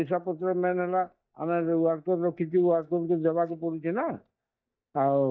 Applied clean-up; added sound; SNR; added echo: neural mask model DeepFilterNet 3.